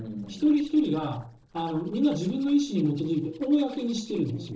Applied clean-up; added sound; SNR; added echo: neural separator model SepFormer DNS4.